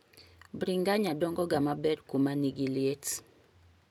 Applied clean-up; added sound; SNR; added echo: none; none; none; none.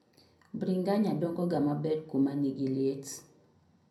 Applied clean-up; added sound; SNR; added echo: none; none; none; reverberation time 0.5 s.